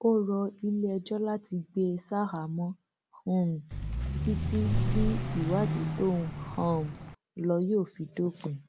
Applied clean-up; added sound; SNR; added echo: none; Vehicle; 0 dB; none.